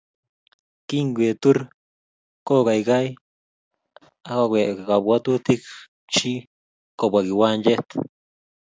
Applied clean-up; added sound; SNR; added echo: none; none; none; none.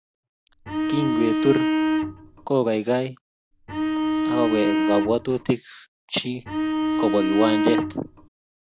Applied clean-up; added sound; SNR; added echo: none; Bowed string instrument; -2 dB; none.